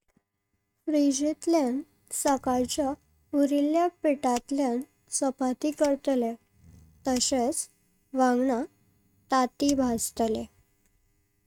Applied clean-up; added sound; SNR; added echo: neural mask model RNNoise.